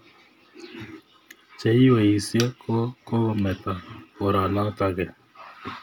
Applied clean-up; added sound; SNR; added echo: none; none; none; none.